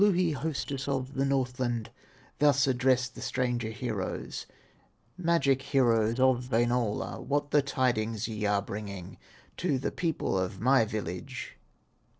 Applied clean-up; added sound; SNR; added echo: neural separator model SepFormer DNS4.